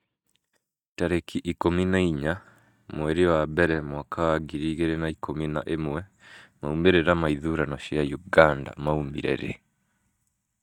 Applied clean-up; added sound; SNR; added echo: neural mask model DeepFilterNet 3.